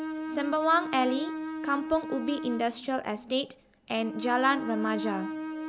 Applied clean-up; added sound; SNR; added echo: none; Bowed string instrument; 7 dB; none.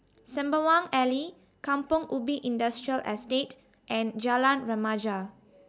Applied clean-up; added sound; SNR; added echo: none; none; none; none.